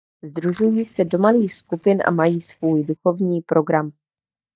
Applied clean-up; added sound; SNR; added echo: neural mask model DeepFilterNet 3.